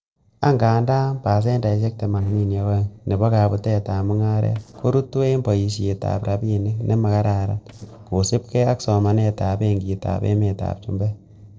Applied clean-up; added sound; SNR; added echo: neural separator model SepFormer DNS4.